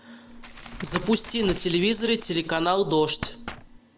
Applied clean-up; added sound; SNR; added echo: none; Tap; 12 dB; none.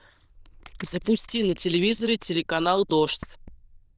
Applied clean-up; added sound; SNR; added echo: neural diffusion model UNIVERSE++.